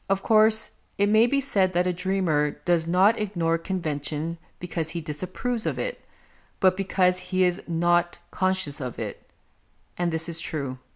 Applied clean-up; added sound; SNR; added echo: none; none; none; none.